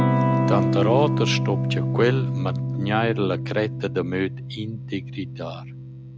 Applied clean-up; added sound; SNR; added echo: none; Electric guitar / Strum; -2 dB; none.